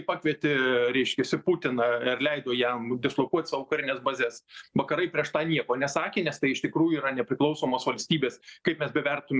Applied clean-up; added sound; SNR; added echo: none; none; none; none.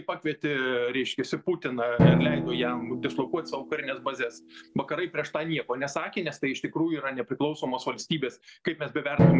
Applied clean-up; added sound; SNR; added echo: none; Drum; 0 dB; none.